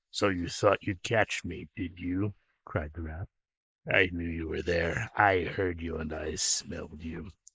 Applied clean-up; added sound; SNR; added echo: neural mask model Resemble Enhance denoiser.